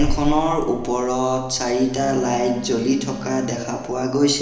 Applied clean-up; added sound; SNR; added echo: none; Telephone; 8 dB; reverberation time 1.0 s.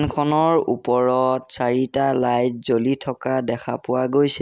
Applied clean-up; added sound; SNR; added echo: none; none; none; none.